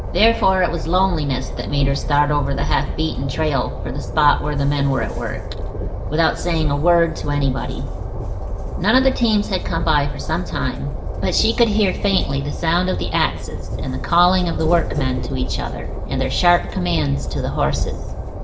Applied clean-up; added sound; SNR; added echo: none; Train; 3 dB; reverberation time 1.4 s.